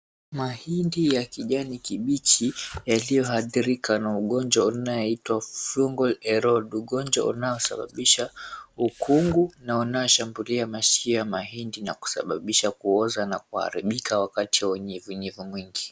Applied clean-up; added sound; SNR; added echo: none; Domestic sounds, home sounds; 19 dB; none.